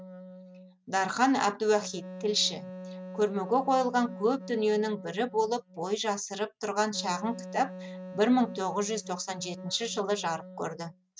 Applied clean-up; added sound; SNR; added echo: neural mask model RNNoise.